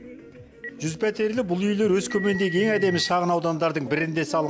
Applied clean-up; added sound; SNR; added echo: none; Telephone; 14 dB; none.